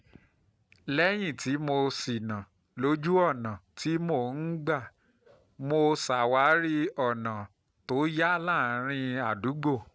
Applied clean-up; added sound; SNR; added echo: none; none; none; none.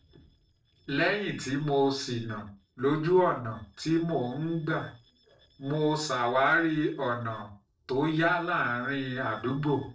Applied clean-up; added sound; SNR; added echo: neural separator model SepFormer DNS4.